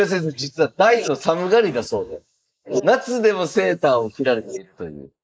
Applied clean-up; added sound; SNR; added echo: neural mask model Resemble Enhance denoiser.